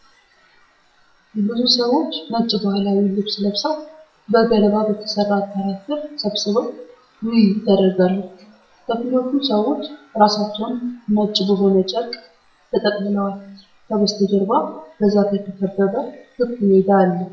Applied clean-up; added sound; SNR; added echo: classical method WPE with log-MMSE.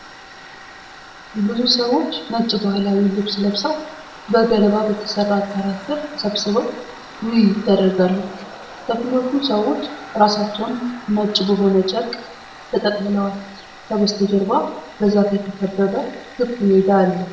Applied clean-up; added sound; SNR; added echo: none; Tools; 18 dB; reverberation time 0.7 s.